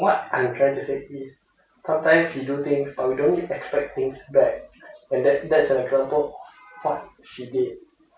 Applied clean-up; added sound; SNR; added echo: none; none; none; none.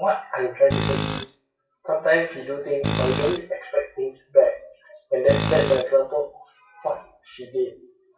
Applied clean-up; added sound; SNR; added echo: classical method WPE with log-MMSE.